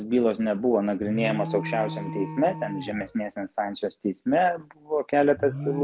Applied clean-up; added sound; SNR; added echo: none; Alarm; 12 dB; none.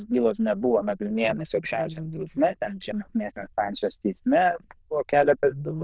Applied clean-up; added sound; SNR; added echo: neural diffusion model UNIVERSE++.